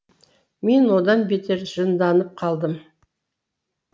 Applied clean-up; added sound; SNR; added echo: none; none; none; none.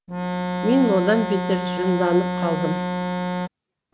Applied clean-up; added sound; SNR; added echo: none; Organ; 2 dB; none.